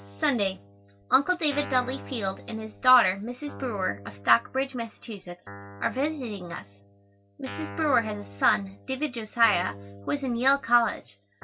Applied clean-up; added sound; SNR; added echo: none; Guitar; 16 dB; none.